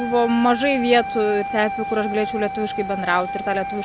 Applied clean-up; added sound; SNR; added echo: none; Wind instrument, woodwind instrument; 7 dB; none.